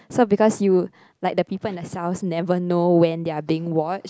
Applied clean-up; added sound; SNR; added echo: none; none; none; none.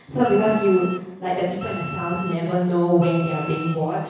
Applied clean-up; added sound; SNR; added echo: none; Wind instrument, woodwind instrument; 14 dB; reverberation time 1.1 s.